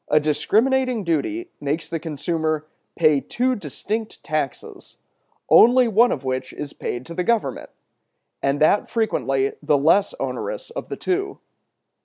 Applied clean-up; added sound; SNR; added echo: none; none; none; none.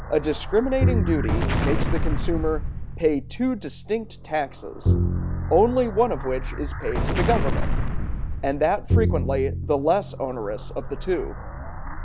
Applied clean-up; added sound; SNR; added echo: none; Explosion + Bowed string instrument; -1 dB; none.